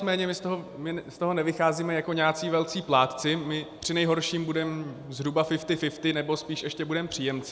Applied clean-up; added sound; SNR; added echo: none; none; none; none.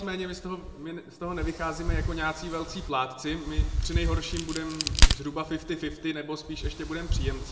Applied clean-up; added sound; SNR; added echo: none; Crack; -5 dB; reverberation time 1.3 s.